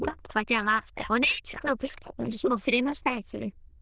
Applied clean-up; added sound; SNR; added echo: neural diffusion model UNIVERSE++.